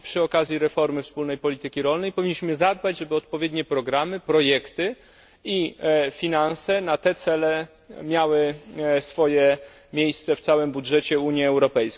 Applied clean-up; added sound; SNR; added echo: none; none; none; none.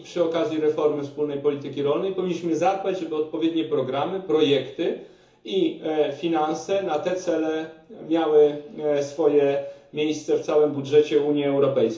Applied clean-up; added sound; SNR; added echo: none; none; none; reverberation time 0.7 s.